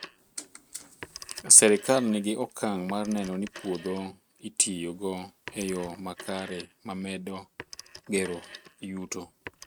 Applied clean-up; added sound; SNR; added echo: neural mask model RNNoise.